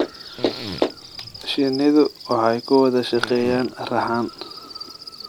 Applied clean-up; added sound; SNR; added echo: none; Cricket + Fart; 15 dB; none.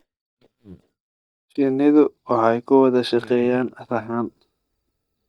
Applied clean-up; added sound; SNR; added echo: neural mask model DeepFilterNet 3.